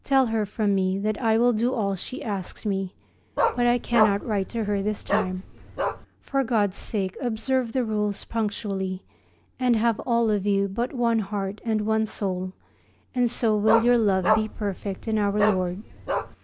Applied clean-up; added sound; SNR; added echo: none; Bark; 3 dB; none.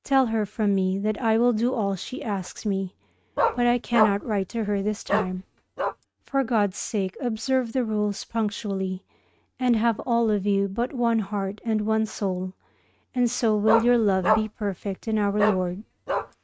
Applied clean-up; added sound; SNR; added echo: neural mask model RNNoise.